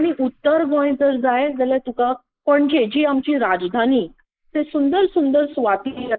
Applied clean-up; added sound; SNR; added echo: neural mask model Resemble Enhance denoiser.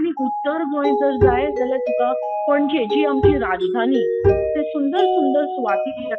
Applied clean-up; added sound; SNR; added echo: classical method Wiener filter.